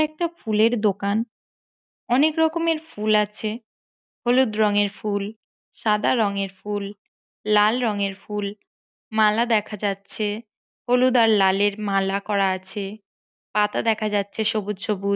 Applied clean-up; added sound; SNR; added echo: none; none; none; none.